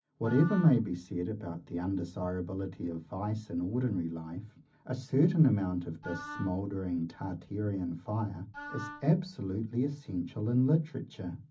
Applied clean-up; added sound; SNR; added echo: none; Wind instrument, woodwind instrument; 14 dB; reverberation time 0.4 s.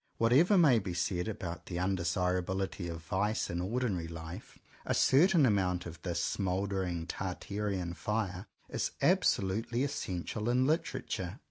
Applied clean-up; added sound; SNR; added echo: none; none; none; none.